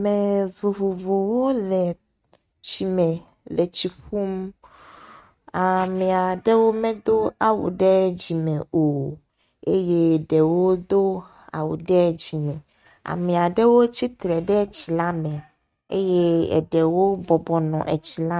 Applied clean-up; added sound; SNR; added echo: neural mask model RNNoise.